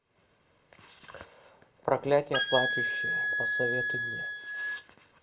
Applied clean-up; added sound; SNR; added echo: none; Wind instrument, woodwind instrument; -3 dB; reverberation time 0.2 s.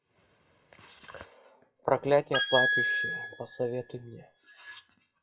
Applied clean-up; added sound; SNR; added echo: classical method WPE with log-MMSE.